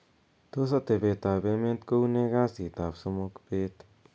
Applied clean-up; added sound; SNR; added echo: none; none; none; none.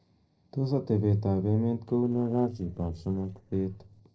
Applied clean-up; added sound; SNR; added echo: neural separator model SepFormer DNS4.